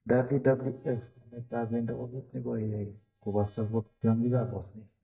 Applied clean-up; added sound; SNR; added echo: neural mask model DeepFilterNet 3.